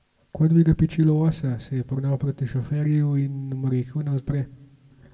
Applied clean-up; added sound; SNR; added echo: none; none; none; reverberation time 0.6 s.